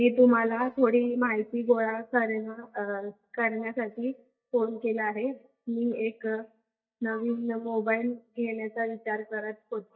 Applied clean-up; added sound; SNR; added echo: neural mask model DeepFilterNet 3.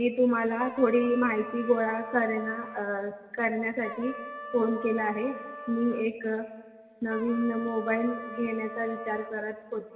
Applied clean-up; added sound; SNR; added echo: none; Trumpet; 13 dB; reverberation time 1.7 s.